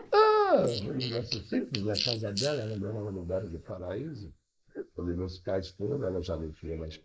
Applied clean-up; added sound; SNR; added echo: neural mask model Resemble Enhance denoiser.